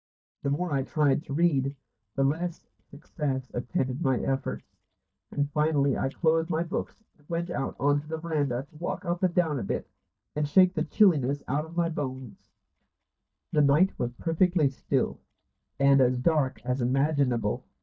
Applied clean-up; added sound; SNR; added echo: neural mask model DeepFilterNet 3.